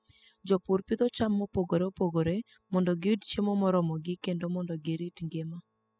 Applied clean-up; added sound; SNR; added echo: classical method spectral subtraction.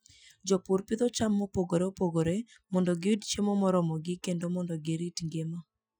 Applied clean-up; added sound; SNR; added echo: classical method Wiener filter.